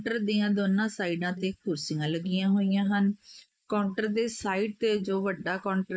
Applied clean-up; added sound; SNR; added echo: neural mask model Resemble Enhance denoiser.